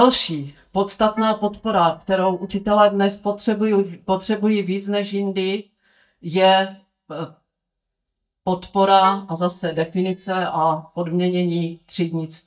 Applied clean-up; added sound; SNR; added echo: neural mask model DeepFilterNet 3.